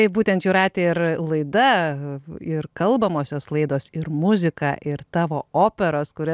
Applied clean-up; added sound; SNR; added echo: none; none; none; none.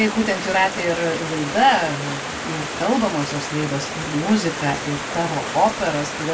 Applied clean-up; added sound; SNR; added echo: none; Stream; 6 dB; reverberation time 0.2 s.